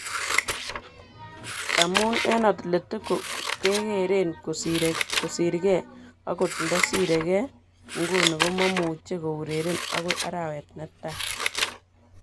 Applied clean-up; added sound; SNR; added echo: none; Scissors; 3 dB; none.